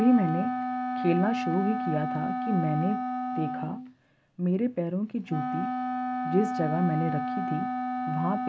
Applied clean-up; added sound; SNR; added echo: none; Wind instrument, woodwind instrument; 2 dB; none.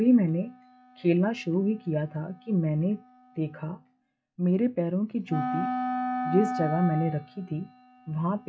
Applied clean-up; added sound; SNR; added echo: classical method log-MMSE.